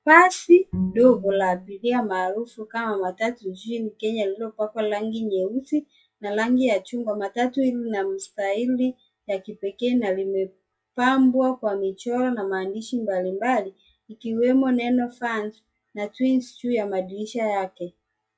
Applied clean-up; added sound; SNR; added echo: classical method log-MMSE.